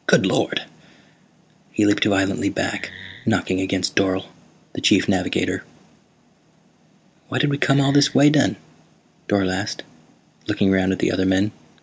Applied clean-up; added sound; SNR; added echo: none; Wood; 17 dB; none.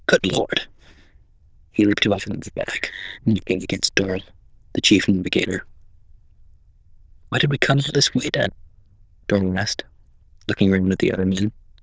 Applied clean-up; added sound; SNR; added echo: neural diffusion model UNIVERSE++.